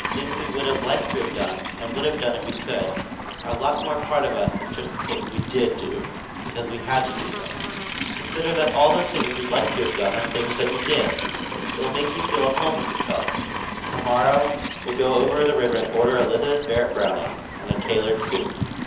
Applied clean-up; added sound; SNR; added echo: none; Livestock, farm animals, working animals; 5 dB; reverberation time 0.8 s.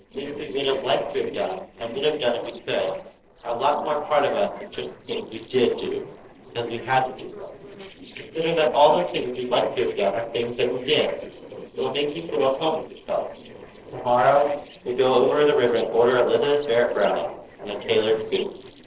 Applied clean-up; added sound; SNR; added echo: neural separator model SepFormer DNS4.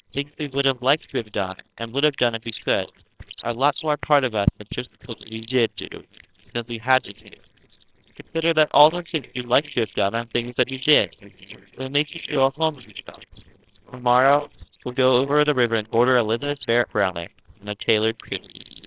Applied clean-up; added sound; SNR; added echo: neural separator model SepFormer WHAMR!.